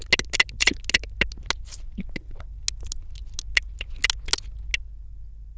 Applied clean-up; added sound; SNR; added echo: neural diffusion model UNIVERSE++.